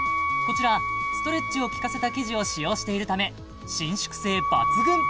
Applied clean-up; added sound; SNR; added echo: none; Wind instrument, woodwind instrument; 0 dB; none.